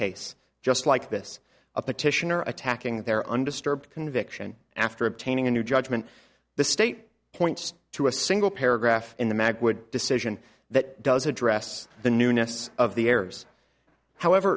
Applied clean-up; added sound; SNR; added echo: none; none; none; none.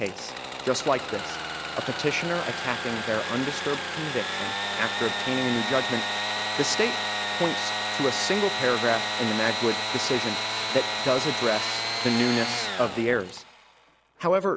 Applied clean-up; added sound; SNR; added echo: none; Sawing / Engine; 2 dB; none.